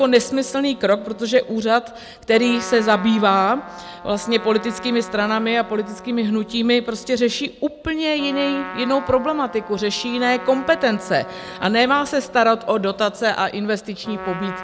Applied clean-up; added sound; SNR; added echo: none; Trumpet; 15 dB; none.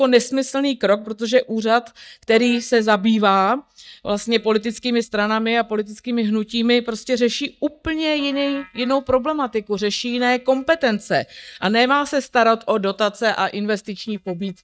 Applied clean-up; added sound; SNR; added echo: neural mask model DeepFilterNet 3.